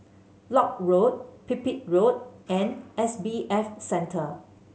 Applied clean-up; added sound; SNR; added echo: none; none; none; none.